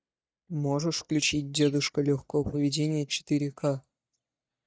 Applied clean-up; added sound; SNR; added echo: neural mask model DeepFilterNet 3.